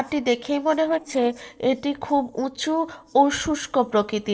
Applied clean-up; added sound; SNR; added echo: neural separator model SepFormer DNS4.